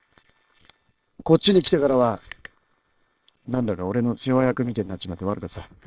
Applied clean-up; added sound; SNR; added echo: neural separator model SepFormer WHAM!.